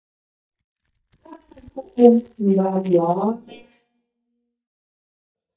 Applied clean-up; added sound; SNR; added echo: neural mask model DeepFilterNet 3.